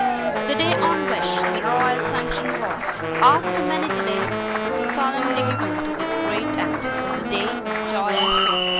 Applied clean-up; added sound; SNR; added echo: none; Applause + Wind instrument, woodwind instrument; -3 dB; none.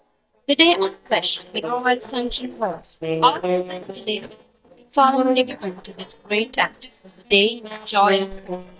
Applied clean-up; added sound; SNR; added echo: neural mask model DeepFilterNet 3.